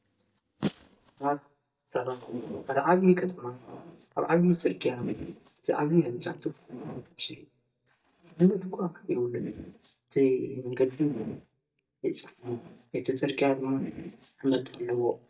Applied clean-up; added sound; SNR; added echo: neural mask model DeepFilterNet 3.